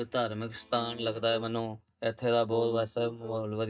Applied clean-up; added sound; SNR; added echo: neural mask model DeepFilterNet 3.